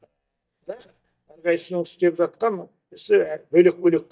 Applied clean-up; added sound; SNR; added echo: neural mask model DeepFilterNet 3.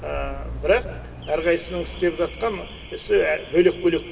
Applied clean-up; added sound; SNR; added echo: none; Alarm / Car; 12 dB; reverberation time 2.9 s.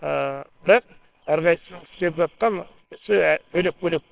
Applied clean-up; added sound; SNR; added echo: neural separator model SepFormer WHAMR!.